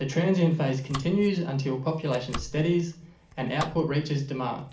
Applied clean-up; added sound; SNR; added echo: none; Domestic sounds, home sounds; 16 dB; reverberation time 0.4 s.